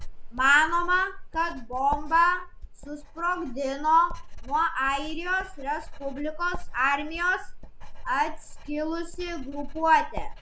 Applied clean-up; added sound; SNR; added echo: none; Writing; 8 dB; none.